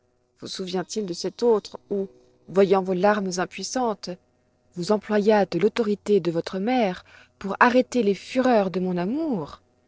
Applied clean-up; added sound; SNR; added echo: neural separator model SepFormer DNS4.